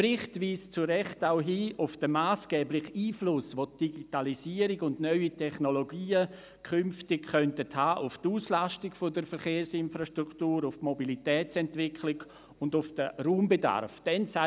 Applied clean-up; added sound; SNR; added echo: none; none; none; none.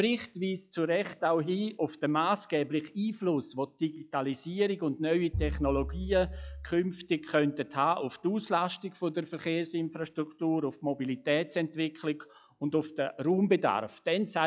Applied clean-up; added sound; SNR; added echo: classical method log-MMSE.